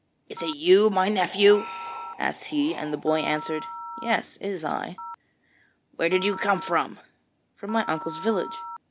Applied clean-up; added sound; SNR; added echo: none; Wind + Telephone; 13 dB; none.